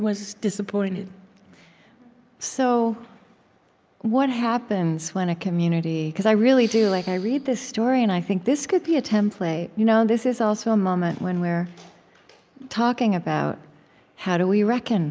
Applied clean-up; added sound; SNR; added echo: none; Respiratory sounds; 19 dB; none.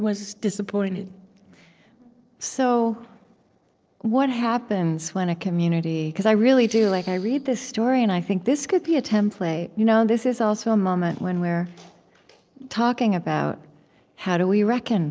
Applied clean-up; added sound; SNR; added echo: neural separator model SepFormer DNS4.